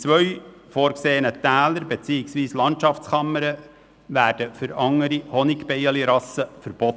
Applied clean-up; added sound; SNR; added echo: none; none; none; none.